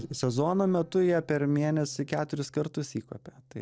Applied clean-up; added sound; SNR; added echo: neural separator model SepFormer DNS4.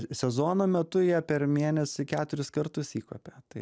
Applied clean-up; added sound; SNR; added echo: none; none; none; none.